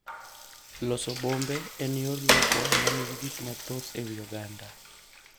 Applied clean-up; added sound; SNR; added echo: none; Water; -3 dB; none.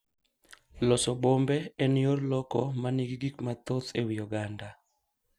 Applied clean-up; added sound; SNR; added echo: none; none; none; none.